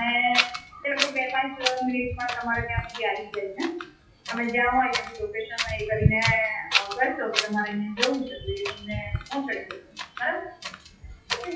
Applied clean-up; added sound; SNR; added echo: classical method WPE with log-MMSE.